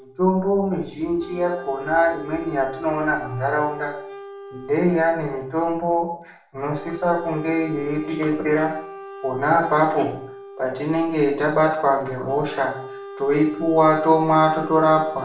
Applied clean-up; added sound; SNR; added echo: none; Wind instrument, woodwind instrument; 16 dB; reverberation time 0.5 s.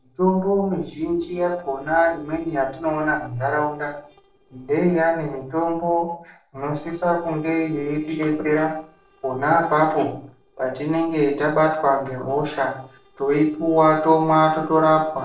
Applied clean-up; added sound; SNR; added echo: neural separator model SepFormer DNS4.